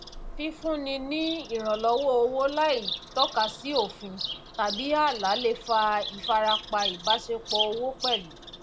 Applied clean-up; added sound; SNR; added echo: none; Bird vocalization, bird call, bird song; 7 dB; none.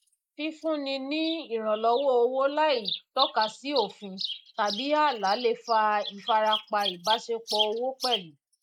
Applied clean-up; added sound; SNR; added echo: neural mask model Resemble Enhance denoiser.